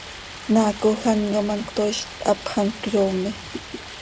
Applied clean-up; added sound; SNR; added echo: none; Stream; 14 dB; none.